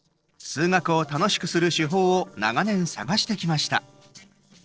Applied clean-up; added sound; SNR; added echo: neural separator model SepFormer DNS4.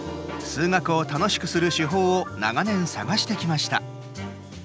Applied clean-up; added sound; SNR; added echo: none; Gong; 15 dB; none.